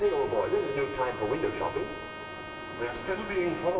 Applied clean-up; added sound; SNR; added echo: none; Trumpet; 12 dB; reverberation time 2.5 s.